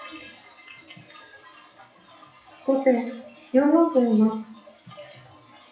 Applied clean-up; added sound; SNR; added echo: classical method WPE with log-MMSE.